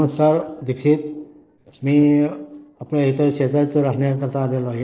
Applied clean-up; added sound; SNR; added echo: neural separator model SepFormer DNS4.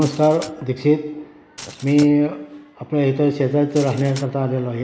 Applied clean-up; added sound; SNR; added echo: none; Glass; 20 dB; none.